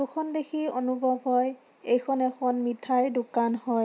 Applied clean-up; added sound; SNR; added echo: none; none; none; none.